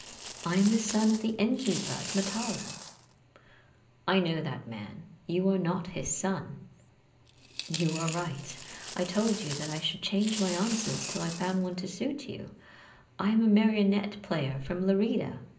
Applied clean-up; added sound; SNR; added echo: none; Coin (dropping); 12 dB; reverberation time 0.5 s.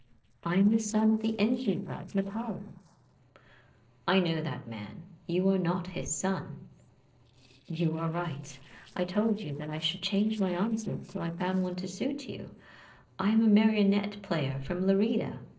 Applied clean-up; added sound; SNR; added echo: neural separator model SepFormer DNS4.